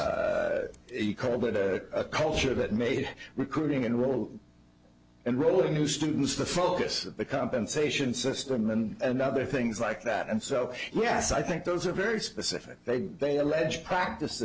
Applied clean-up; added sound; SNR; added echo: none; none; none; none.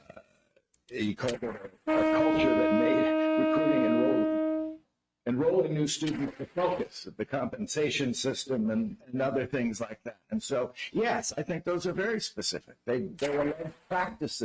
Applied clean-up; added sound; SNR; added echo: neural mask model RNNoise.